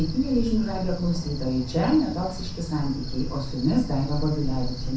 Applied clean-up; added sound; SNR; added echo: none; Cricket; 5 dB; reverberation time 0.5 s.